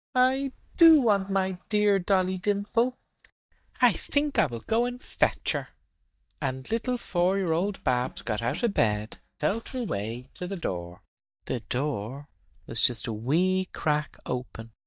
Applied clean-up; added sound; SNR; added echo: neural mask model DeepFilterNet 3.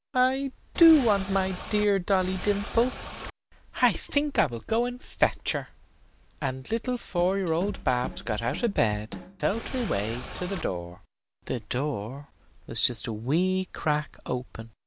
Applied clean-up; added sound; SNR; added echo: none; Drum kit + Boat, Water vehicle; 10 dB; none.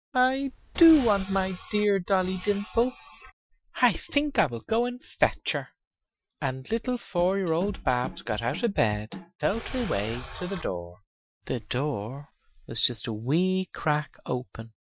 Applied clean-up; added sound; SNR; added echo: classical method Wiener filter.